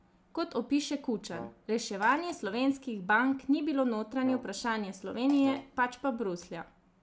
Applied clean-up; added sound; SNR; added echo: none; Brass instrument + Fart; 18 dB; none.